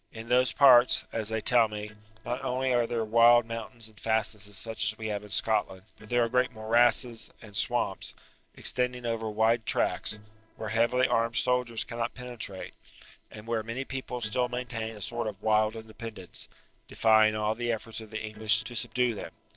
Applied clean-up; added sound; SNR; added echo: neural separator model SepFormer DNS4.